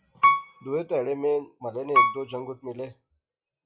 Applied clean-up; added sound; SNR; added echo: classical method log-MMSE.